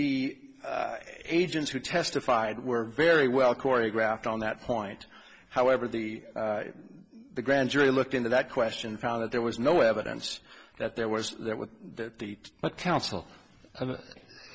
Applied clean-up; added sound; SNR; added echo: none; none; none; none.